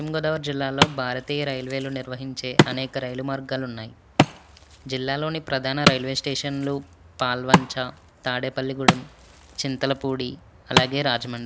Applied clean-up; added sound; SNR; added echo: none; Wood; -1 dB; none.